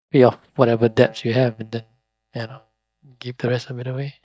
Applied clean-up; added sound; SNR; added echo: neural mask model DeepFilterNet 3.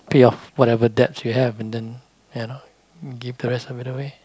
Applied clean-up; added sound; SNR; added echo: none; none; none; none.